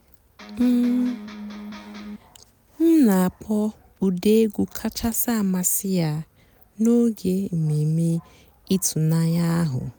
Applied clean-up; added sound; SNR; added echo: none; Electric guitar; 14 dB; none.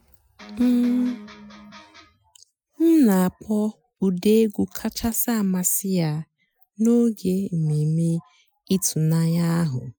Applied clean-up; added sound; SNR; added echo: classical method Wiener filter.